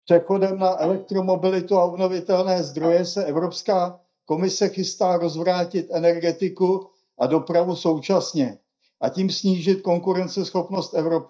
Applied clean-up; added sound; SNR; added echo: neural mask model DeepFilterNet 3.